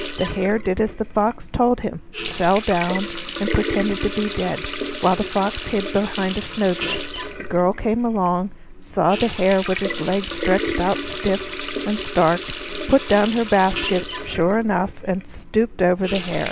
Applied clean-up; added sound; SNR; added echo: none; Water tap, faucet; 6 dB; none.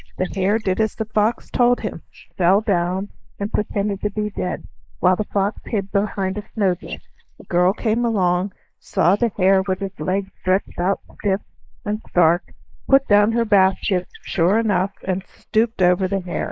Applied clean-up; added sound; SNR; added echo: neural mask model Resemble Enhance denoiser.